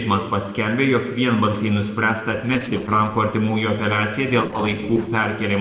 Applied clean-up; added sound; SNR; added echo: neural separator model SepFormer DNS4.